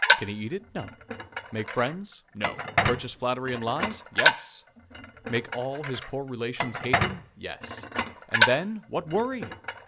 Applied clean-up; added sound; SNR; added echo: none; Dishes, pots, and pans; -2 dB; none.